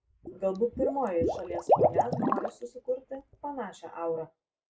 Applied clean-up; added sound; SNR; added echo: neural mask model Resemble Enhance denoiser.